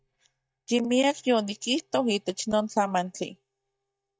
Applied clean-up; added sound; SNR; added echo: neural mask model DeepFilterNet 3.